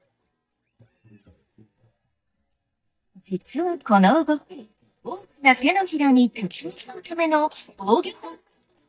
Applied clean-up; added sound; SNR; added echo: neural mask model DeepFilterNet 3.